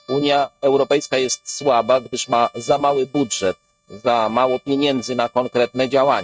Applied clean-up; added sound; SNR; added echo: neural mask model RNNoise.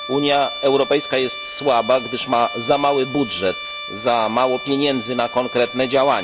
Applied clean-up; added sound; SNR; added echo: none; Trumpet; 10 dB; none.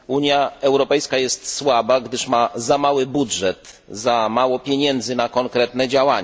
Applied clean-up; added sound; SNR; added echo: none; none; none; none.